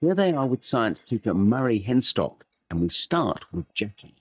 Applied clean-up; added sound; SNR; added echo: neural mask model DeepFilterNet 3.